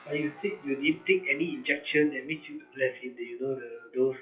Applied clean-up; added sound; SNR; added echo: classical method WPE with log-MMSE.